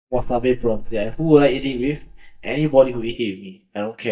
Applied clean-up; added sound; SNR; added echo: neural mask model DeepFilterNet 3.